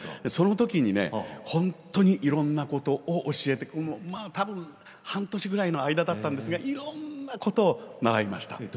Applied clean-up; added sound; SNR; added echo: none; none; none; none.